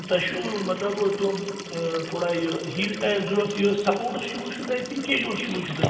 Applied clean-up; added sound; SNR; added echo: none; Liquid; 13 dB; reverberation time 2.5 s.